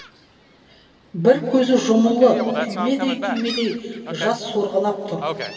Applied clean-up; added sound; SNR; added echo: none; Gull, seagull; 11 dB; reverberation time 2.4 s.